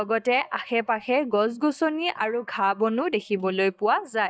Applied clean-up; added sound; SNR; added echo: neural mask model DeepFilterNet 3.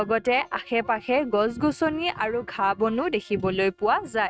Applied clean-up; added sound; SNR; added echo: neural mask model RNNoise.